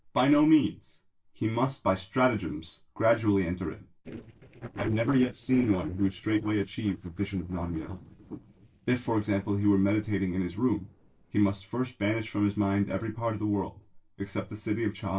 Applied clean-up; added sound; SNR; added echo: neural separator model SepFormer DNS4.